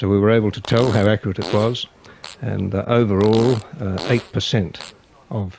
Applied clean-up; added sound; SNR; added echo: none; Fart; 15 dB; none.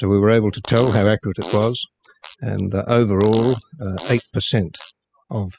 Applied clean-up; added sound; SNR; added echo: classical method spectral subtraction.